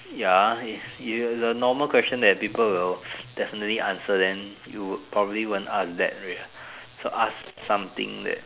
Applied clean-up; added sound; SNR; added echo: none; none; none; none.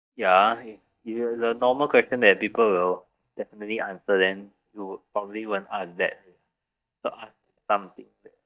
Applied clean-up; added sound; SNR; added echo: neural mask model DeepFilterNet 3.